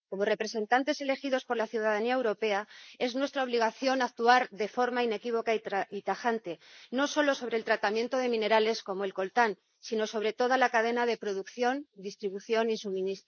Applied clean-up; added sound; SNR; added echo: neural mask model Resemble Enhance denoiser.